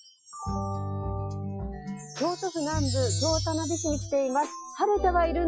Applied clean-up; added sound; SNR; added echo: classical method Wiener filter.